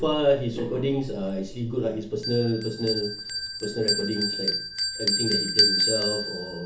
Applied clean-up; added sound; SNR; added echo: none; Bell; 1 dB; reverberation time 0.8 s.